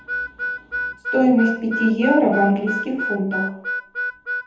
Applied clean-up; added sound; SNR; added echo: none; Harmonica; 6 dB; reverberation time 1.0 s.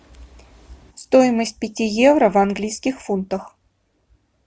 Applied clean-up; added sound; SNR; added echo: none; none; none; none.